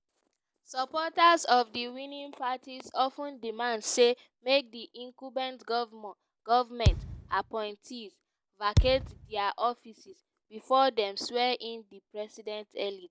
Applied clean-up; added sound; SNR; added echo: none; Thump, thud; -1 dB; none.